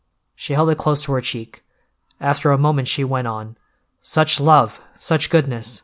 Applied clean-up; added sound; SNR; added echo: none; none; none; none.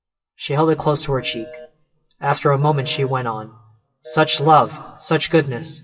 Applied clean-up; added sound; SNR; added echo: classical method WPE with log-MMSE.